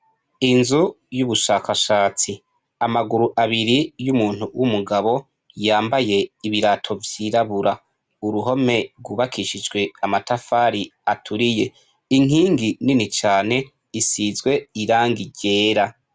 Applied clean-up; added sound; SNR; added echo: none; none; none; none.